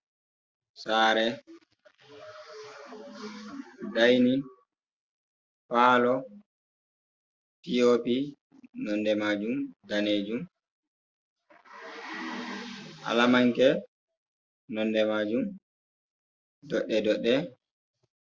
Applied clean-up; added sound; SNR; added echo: none; none; none; none.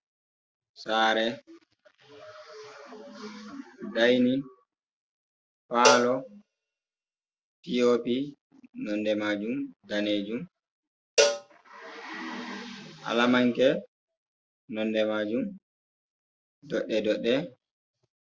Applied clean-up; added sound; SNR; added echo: none; Cowbell; 1 dB; none.